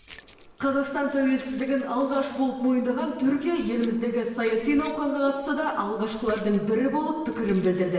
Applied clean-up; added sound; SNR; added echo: none; Keys jangling; 18 dB; reverberation time 1.1 s.